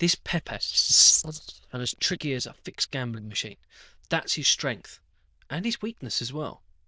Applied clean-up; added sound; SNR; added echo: neural diffusion model UNIVERSE++.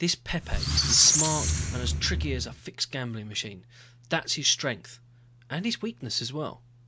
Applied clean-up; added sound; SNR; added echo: none; Squeak; -4 dB; none.